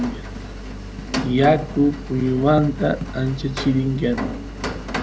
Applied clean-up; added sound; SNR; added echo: none; Rain; 7 dB; none.